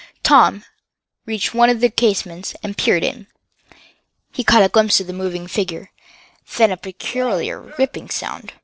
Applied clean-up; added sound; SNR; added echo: neural separator model SepFormer DNS4.